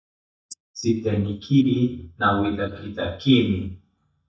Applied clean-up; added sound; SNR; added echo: neural mask model DeepFilterNet 3.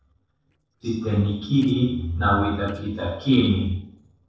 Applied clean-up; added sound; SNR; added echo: neural separator model SepFormer DNS4.